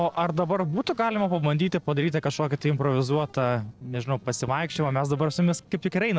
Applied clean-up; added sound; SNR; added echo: neural separator model SepFormer DNS4.